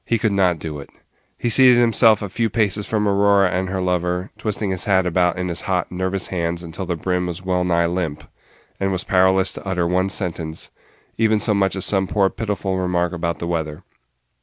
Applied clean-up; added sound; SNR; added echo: none; none; none; none.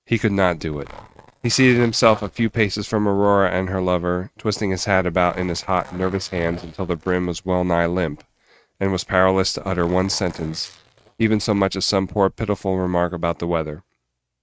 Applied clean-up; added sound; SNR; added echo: neural mask model RNNoise.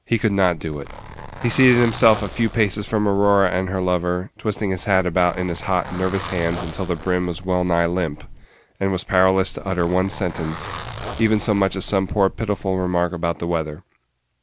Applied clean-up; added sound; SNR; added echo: none; Zipper (clothing); 13 dB; none.